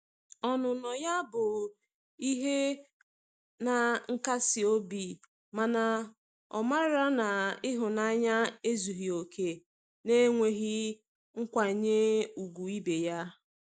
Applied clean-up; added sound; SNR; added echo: none; none; none; none.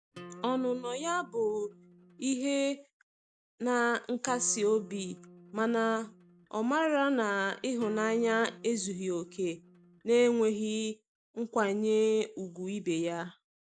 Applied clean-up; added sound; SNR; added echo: none; Acoustic guitar; 20 dB; none.